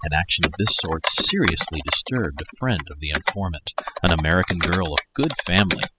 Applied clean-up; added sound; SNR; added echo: classical method spectral subtraction.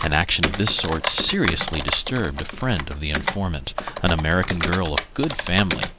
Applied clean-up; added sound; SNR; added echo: none; Computer keyboard; 6 dB; none.